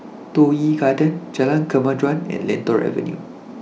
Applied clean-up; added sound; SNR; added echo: none; none; none; none.